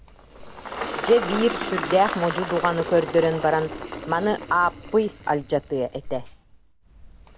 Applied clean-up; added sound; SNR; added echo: none; Engine; 9 dB; none.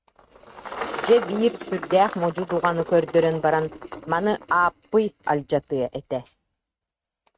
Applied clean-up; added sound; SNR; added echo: neural mask model RNNoise.